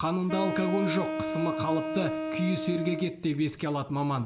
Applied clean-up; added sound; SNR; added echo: none; Wind instrument, woodwind instrument; 4 dB; reverberation time 1.6 s.